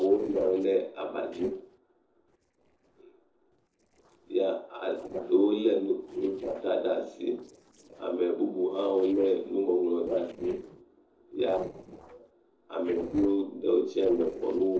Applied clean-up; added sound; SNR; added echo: neural separator model SepFormer DNS4.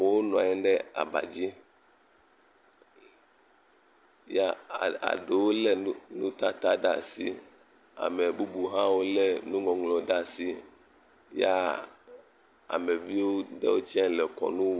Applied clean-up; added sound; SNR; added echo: none; none; none; none.